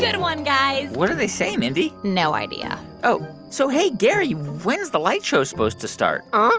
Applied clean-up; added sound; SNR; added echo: none; Piano; 19 dB; none.